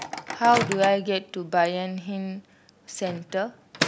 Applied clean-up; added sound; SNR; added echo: none; Microwave oven; 8 dB; none.